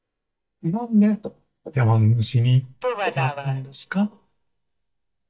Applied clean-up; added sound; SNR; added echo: neural mask model DeepFilterNet 3.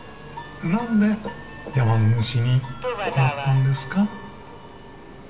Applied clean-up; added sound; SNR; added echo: none; Subway, metro, underground; 12 dB; reverberation time 0.7 s.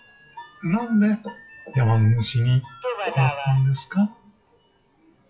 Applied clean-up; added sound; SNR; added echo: classical method WPE with log-MMSE.